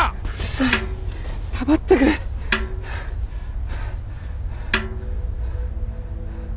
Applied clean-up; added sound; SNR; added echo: none; Snare drum; 9 dB; none.